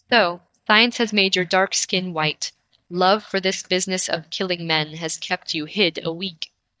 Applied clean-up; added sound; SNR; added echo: neural mask model DeepFilterNet 3.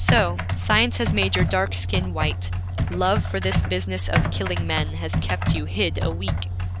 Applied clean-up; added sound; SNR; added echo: none; Computer keyboard; -1 dB; none.